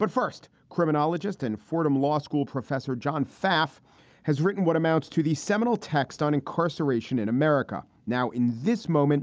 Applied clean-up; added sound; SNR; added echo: none; none; none; none.